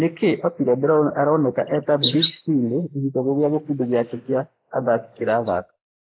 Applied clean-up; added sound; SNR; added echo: neural mask model Resemble Enhance denoiser.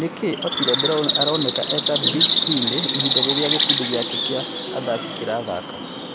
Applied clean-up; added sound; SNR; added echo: none; Bird; -4 dB; none.